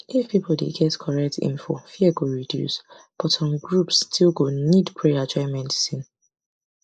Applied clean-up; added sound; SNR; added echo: neural mask model Resemble Enhance denoiser.